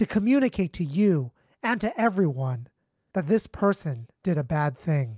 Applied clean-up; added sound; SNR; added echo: none; none; none; none.